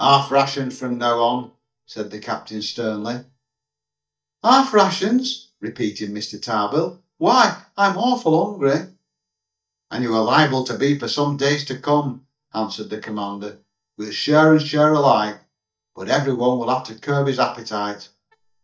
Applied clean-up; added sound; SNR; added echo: neural mask model DeepFilterNet 3.